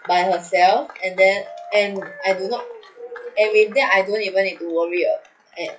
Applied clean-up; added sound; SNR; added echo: classical method WPE with log-MMSE.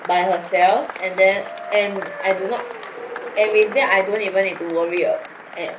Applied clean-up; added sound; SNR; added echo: none; Applause / Crowd / Cheering; 13 dB; reverberation time 0.3 s.